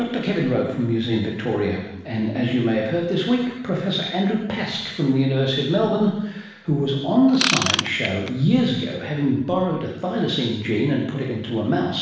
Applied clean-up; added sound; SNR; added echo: none; Ratchet, pawl / Tools; 4 dB; reverberation time 0.9 s.